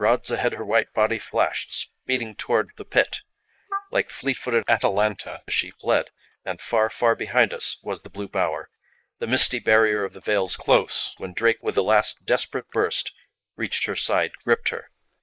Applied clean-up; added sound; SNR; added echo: neural mask model Resemble Enhance denoiser.